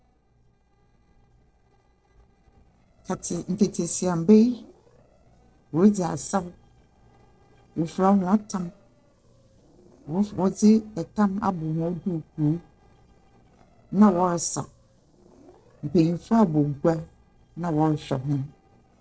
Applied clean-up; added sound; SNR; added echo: neural separator model SepFormer DNS4.